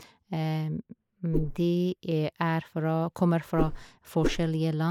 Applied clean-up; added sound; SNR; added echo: neural mask model Resemble Enhance denoiser.